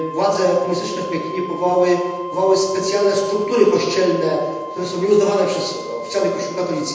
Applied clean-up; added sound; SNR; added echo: none; Wind instrument, woodwind instrument; 13 dB; reverberation time 1.1 s.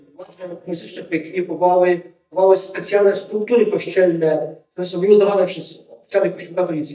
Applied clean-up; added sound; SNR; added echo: neural mask model DeepFilterNet 3.